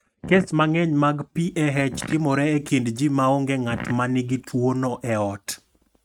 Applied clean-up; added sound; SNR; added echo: neural mask model RNNoise.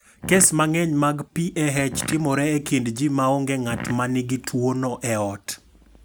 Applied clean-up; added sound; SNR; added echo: none; Fart; 13 dB; none.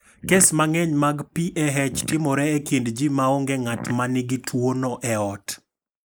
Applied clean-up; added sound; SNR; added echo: neural mask model Resemble Enhance denoiser.